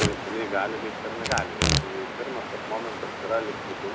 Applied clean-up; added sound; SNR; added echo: none; Waves, surf + Packing tape, duct tape / Tearing; -2 dB; none.